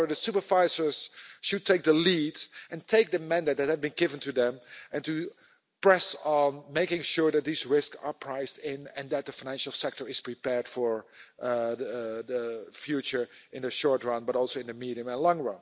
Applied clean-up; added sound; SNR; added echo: none; none; none; none.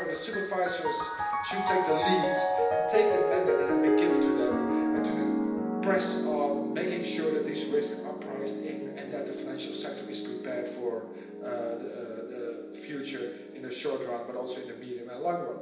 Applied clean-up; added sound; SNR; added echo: none; Piano; -3 dB; reverberation time 0.9 s.